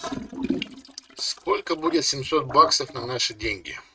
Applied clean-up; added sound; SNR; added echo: neural mask model RNNoise.